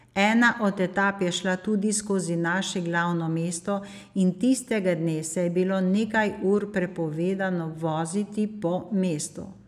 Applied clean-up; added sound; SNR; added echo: none; none; none; none.